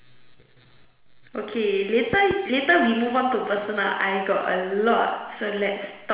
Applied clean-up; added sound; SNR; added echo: none; Knock / Wood; 12 dB; reverberation time 1.1 s.